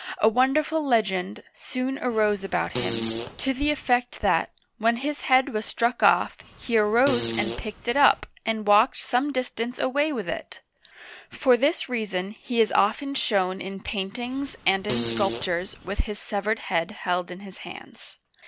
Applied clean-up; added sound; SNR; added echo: none; Fart; 5 dB; none.